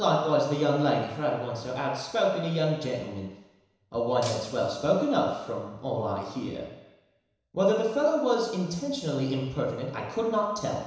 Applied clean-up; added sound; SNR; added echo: none; Shatter; 16 dB; reverberation time 1.0 s.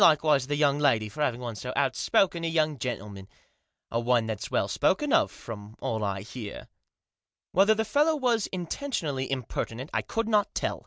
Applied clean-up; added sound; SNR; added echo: none; none; none; none.